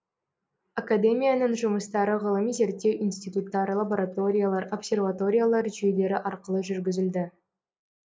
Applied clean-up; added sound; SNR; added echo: neural mask model Resemble Enhance denoiser.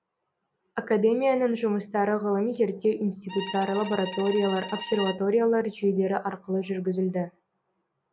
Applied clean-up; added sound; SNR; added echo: none; Bowed string instrument; 12 dB; none.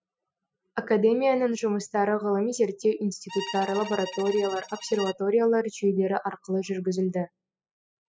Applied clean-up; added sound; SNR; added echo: classical method spectral subtraction.